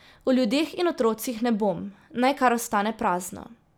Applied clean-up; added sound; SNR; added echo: none; none; none; none.